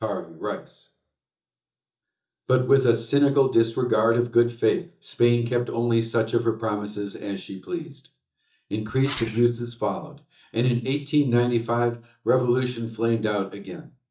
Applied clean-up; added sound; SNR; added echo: neural mask model DeepFilterNet 3.